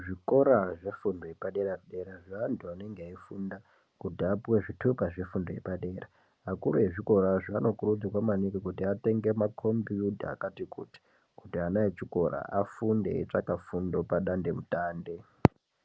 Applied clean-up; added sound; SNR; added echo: none; none; none; none.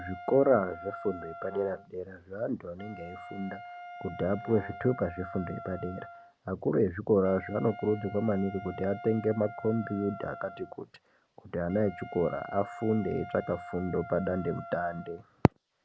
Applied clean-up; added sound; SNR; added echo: none; Wind instrument, woodwind instrument + Brass instrument; 14 dB; none.